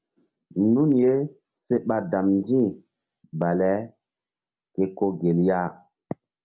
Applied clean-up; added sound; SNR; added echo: none; none; none; none.